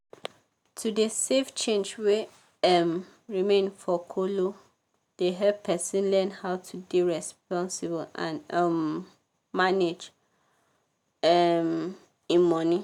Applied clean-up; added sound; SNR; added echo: none; none; none; none.